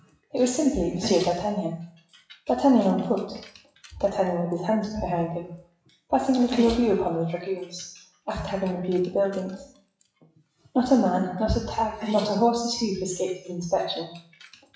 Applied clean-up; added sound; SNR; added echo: classical method WPE with log-MMSE.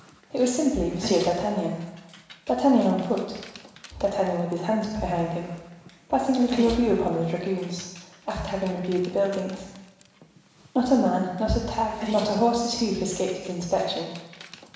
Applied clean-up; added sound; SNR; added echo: none; Dog; 16 dB; reverberation time 1.0 s.